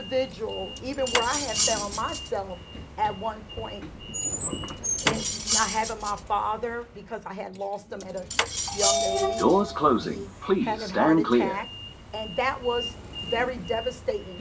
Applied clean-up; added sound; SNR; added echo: none; Sliding door + Cutlery, silverware; -3 dB; none.